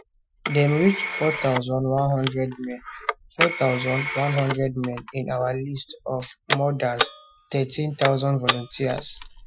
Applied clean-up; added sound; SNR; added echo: classical method Wiener filter.